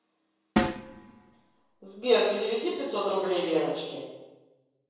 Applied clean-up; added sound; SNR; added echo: none; Snare drum; 3 dB; reverberation time 1.0 s.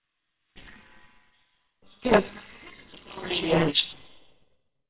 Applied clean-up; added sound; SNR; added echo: neural separator model SepFormer WHAMR!.